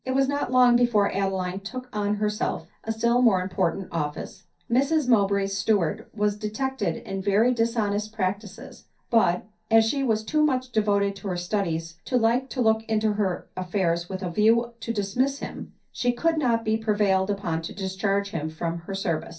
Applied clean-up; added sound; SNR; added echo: none; none; none; reverberation time 0.3 s.